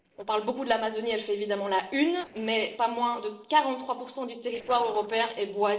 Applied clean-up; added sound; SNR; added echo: neural separator model SepFormer DNS4.